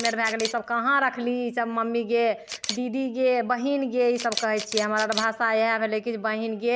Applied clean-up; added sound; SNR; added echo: none; Camera; 13 dB; none.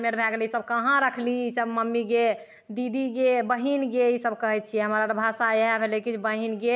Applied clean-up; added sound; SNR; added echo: none; none; none; none.